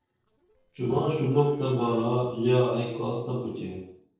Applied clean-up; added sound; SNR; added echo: neural separator model SepFormer DNS4.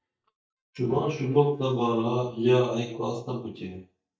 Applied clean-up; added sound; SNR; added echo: neural mask model DeepFilterNet 3.